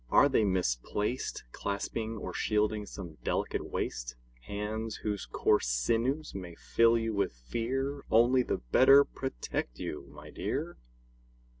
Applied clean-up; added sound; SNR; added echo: none; none; none; none.